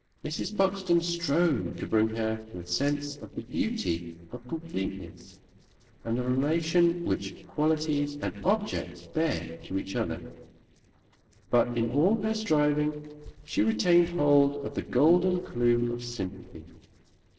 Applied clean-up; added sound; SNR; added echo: neural separator model SepFormer DNS4.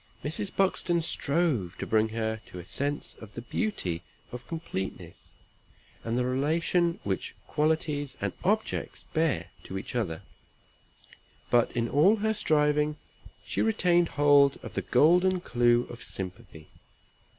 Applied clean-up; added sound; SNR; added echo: none; none; none; none.